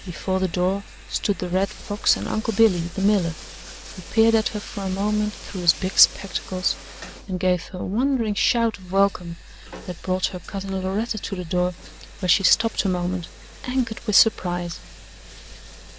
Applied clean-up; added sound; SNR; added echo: none; Bathtub (filling or washing); 18 dB; none.